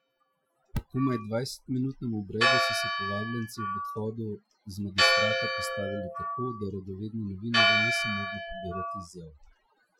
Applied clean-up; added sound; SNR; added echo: classical method Wiener filter.